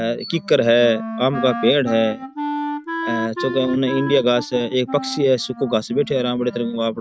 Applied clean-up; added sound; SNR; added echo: neural mask model RNNoise.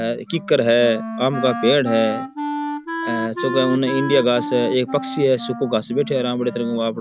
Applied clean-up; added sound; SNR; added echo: none; Wind instrument, woodwind instrument; 9 dB; none.